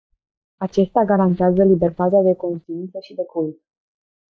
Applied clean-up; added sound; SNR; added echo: neural mask model DeepFilterNet 3.